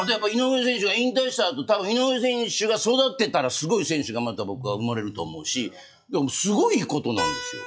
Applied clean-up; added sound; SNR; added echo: classical method log-MMSE.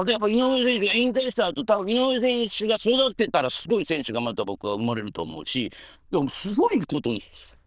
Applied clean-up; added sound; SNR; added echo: neural diffusion model UNIVERSE++.